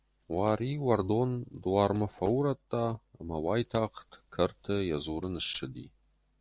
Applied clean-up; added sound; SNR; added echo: neural separator model SepFormer DNS4.